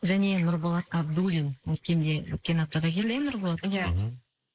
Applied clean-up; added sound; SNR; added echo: neural mask model Resemble Enhance denoiser.